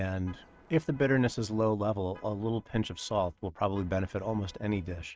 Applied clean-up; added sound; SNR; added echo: neural mask model RNNoise.